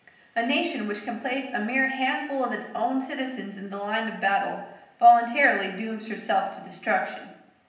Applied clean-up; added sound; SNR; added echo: none; none; none; reverberation time 0.8 s.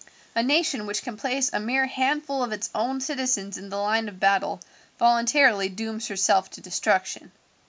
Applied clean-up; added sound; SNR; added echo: none; none; none; none.